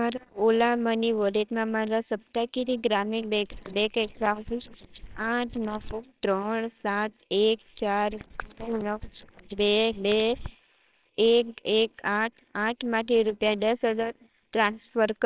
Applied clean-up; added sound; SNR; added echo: neural separator model SepFormer WHAMR!.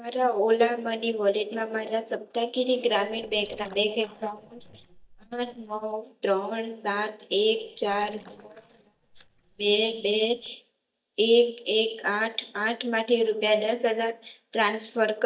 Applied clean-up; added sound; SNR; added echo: neural mask model DeepFilterNet 3.